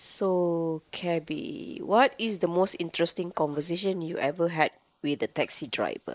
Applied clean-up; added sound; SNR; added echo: neural mask model Resemble Enhance denoiser.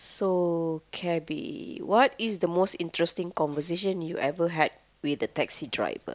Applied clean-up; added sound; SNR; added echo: none; none; none; none.